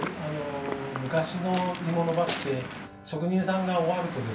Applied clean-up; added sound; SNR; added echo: none; Waves, surf / Wind; 9 dB; reverberation time 0.2 s.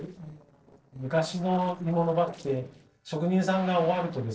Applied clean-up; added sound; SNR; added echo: neural separator model SepFormer DNS4.